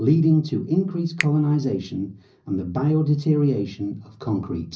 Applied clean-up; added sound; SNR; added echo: none; Finger snapping; 15 dB; reverberation time 0.5 s.